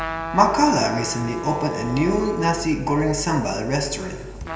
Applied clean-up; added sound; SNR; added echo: none; Trumpet; 12 dB; reverberation time 2.2 s.